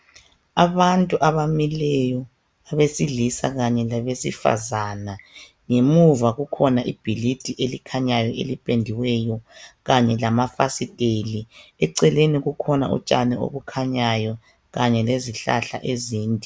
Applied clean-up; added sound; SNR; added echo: none; none; none; none.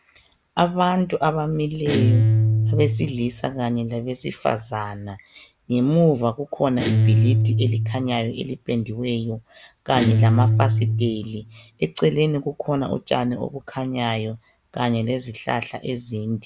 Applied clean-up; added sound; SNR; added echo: none; Guitar; -2 dB; none.